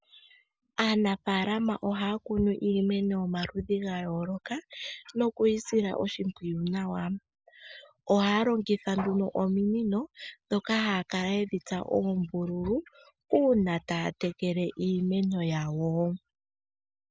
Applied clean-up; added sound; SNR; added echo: none; none; none; none.